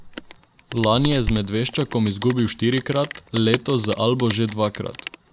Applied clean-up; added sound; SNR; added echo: none; Rain; 12 dB; none.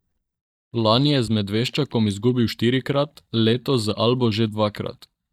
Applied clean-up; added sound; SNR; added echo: neural mask model DeepFilterNet 3.